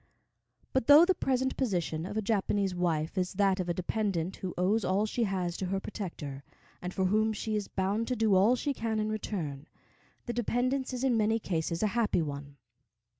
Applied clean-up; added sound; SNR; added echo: none; none; none; none.